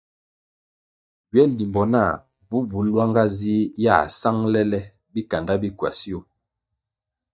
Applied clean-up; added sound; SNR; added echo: neural mask model DeepFilterNet 3.